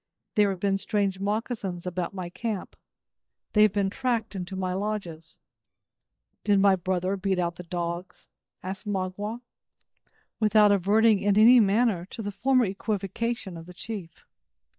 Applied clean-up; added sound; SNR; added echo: neural mask model DeepFilterNet 3.